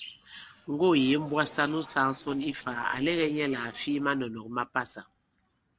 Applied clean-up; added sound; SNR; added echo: neural separator model SepFormer DNS4.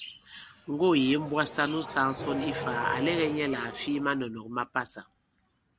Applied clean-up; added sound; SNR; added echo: none; Accelerating, revving, vroom; 10 dB; none.